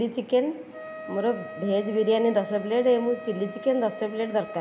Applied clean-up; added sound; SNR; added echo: none; Wind instrument, woodwind instrument; 15 dB; none.